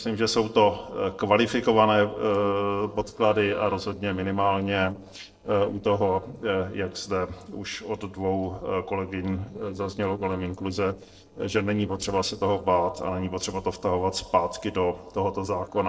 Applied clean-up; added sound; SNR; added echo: neural separator model SepFormer DNS4.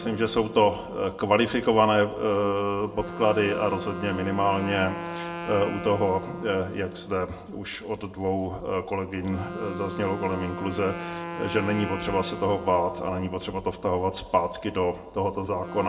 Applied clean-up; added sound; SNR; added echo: none; Wind instrument, woodwind instrument; 12 dB; reverberation time 0.5 s.